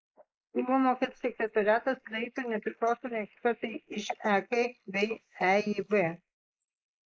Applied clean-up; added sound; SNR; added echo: neural mask model Resemble Enhance denoiser.